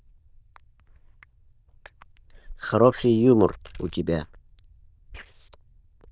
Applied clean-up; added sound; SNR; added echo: neural diffusion model UNIVERSE++.